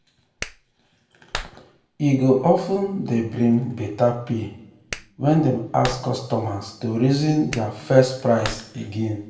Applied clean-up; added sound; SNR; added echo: none; Clapping; 15 dB; reverberation time 0.6 s.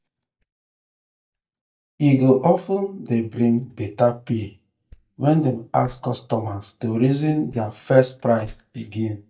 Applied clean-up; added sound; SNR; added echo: neural mask model DeepFilterNet 3.